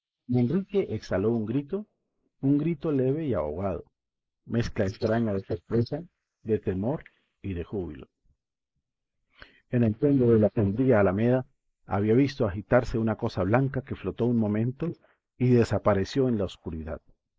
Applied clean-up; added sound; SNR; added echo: neural mask model Resemble Enhance denoiser.